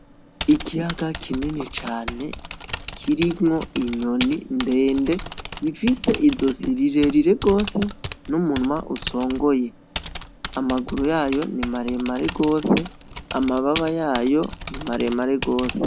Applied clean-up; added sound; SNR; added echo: none; Typing; 11 dB; none.